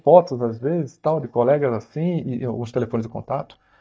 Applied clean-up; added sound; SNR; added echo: neural mask model DeepFilterNet 3.